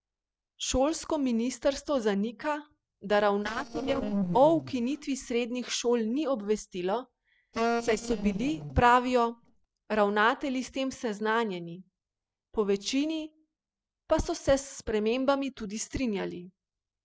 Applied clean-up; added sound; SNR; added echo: neural separator model SepFormer DNS4.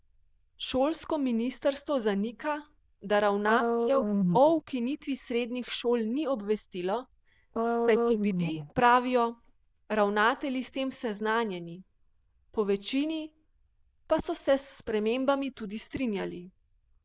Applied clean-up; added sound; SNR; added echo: neural diffusion model UNIVERSE++.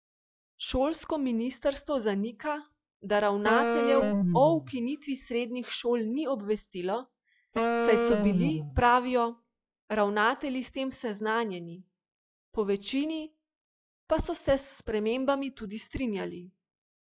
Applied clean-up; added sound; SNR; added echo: classical method log-MMSE.